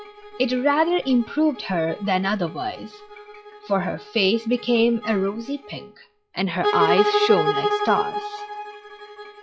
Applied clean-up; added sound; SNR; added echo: classical method log-MMSE.